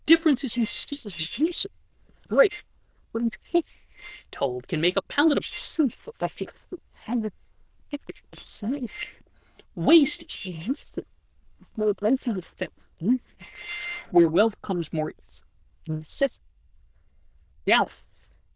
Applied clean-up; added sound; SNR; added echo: neural diffusion model UNIVERSE++.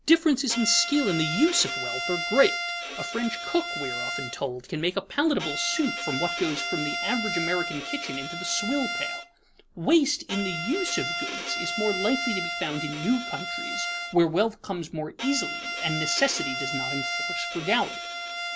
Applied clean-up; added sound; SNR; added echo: none; Bowed string instrument; 5 dB; none.